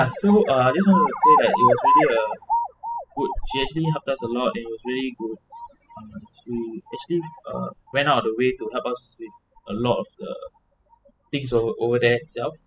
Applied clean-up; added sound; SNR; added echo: classical method spectral subtraction.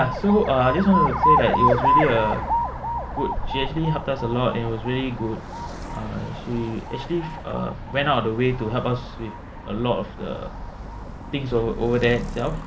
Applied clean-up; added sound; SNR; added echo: none; Alarm; 2 dB; none.